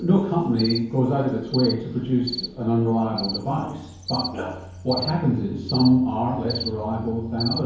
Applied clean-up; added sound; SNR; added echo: none; Cricket; 11 dB; reverberation time 1.0 s.